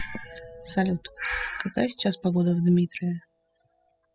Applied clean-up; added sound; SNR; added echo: classical method spectral subtraction.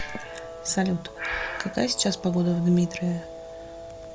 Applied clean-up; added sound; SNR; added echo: none; Breathing + Guitar; 10 dB; none.